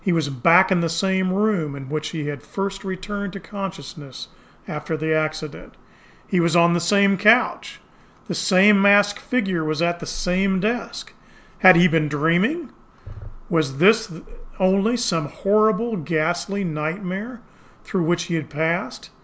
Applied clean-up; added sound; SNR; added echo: none; none; none; none.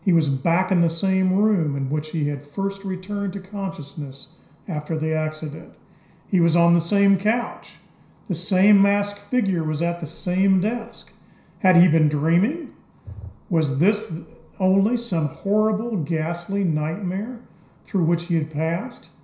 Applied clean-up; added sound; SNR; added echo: none; none; none; reverberation time 0.5 s.